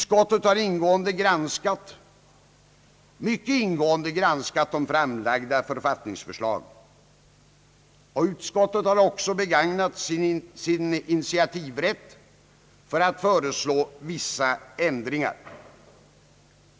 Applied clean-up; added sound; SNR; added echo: none; none; none; none.